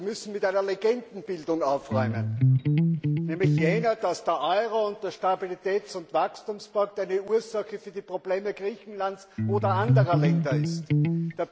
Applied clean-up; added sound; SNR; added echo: none; Electric guitar; -4 dB; none.